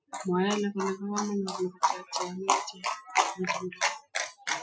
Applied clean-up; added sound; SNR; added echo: classical method Wiener filter.